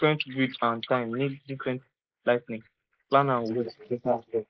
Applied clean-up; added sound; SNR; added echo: neural mask model Resemble Enhance denoiser.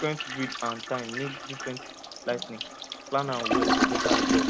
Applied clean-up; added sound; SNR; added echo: none; Toilet flush; -4 dB; none.